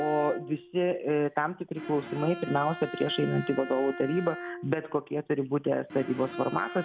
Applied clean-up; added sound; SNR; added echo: none; Bowed string instrument; 12 dB; none.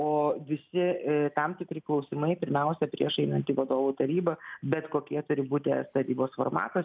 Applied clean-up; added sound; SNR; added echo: none; none; none; none.